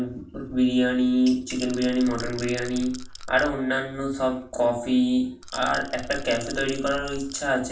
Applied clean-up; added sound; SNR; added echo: none; Rattle / Rattle (instrument); 13 dB; reverberation time 0.4 s.